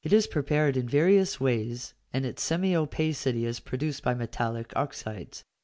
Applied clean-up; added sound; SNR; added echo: none; none; none; none.